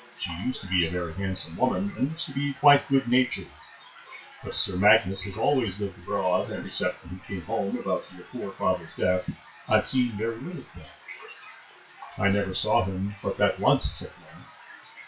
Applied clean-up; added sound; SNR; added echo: classical method WPE with log-MMSE.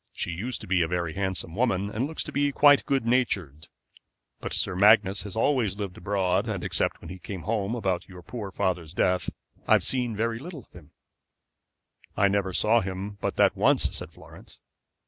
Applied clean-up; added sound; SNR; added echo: none; none; none; none.